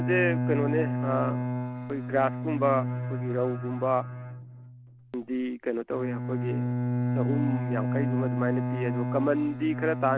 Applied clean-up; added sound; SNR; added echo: none; Bowed string instrument; 1 dB; none.